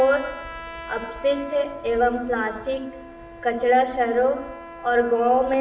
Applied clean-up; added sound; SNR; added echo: none; Trumpet; 16 dB; reverberation time 0.8 s.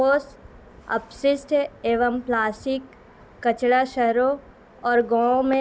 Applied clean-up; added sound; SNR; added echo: none; none; none; none.